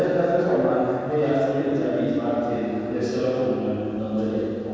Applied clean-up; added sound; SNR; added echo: none; none; none; reverberation time 2.1 s.